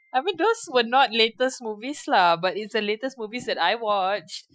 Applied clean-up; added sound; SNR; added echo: classical method Wiener filter.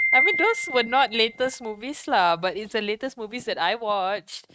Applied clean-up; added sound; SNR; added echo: neural mask model RNNoise.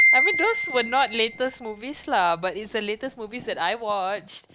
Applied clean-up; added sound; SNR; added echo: none; Wind chime; 1 dB; none.